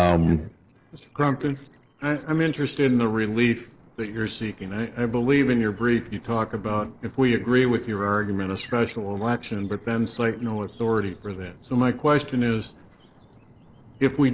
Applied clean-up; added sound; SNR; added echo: neural separator model SepFormer DNS4.